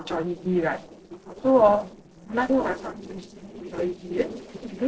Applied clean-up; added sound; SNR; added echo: neural separator model SepFormer DNS4.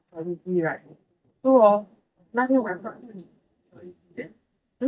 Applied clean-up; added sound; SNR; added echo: neural mask model DeepFilterNet 3.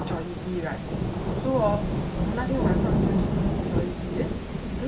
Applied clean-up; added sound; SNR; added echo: none; Rain / Thunderstorm; -5 dB; reverberation time 0.4 s.